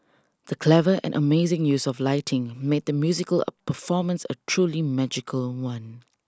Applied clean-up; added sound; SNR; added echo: none; none; none; none.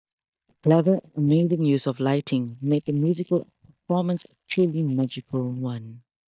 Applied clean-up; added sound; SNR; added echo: neural mask model DeepFilterNet 3.